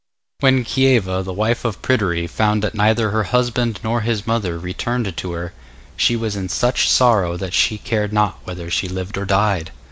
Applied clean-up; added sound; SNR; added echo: none; none; none; none.